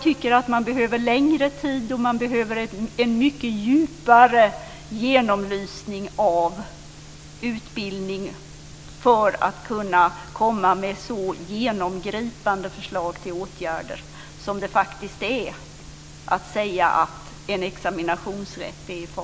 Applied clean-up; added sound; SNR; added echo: none; none; none; none.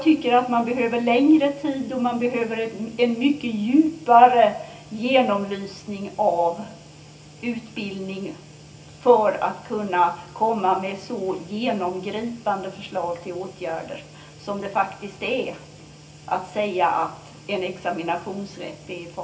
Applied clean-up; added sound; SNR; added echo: none; none; none; reverberation time 0.3 s.